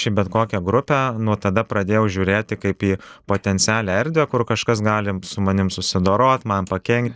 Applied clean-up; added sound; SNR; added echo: neural mask model Resemble Enhance denoiser.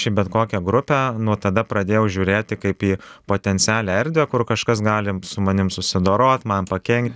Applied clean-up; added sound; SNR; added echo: none; none; none; none.